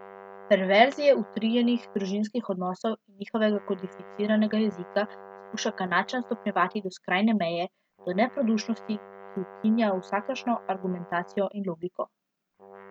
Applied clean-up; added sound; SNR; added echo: none; Brass instrument; 20 dB; none.